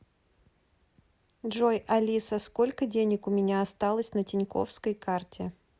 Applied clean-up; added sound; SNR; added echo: none; none; none; none.